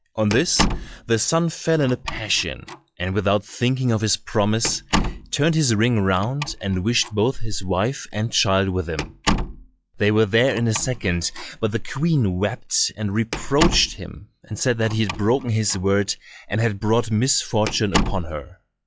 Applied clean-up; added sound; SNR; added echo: classical method log-MMSE.